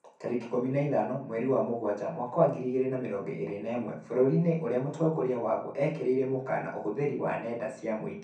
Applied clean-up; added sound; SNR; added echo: none; none; none; reverberation time 0.6 s.